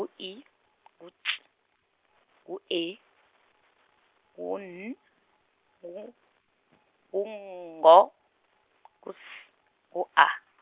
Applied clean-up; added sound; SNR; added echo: none; none; none; none.